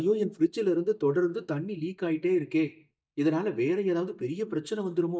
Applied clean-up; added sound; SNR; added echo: neural mask model DeepFilterNet 3.